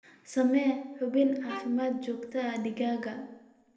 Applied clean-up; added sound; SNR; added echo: none; Bowed string instrument; 18 dB; reverberation time 0.8 s.